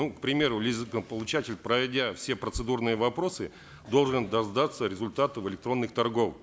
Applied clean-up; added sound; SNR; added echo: none; none; none; none.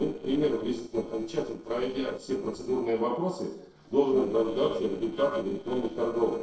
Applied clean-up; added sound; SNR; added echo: neural separator model SepFormer DNS4.